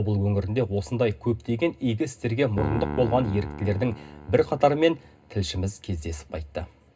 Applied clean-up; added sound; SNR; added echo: none; Piano; 13 dB; reverberation time 0.2 s.